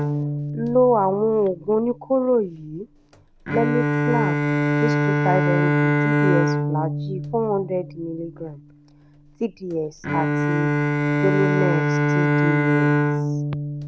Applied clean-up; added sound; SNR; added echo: none; Bowed string instrument; -3 dB; none.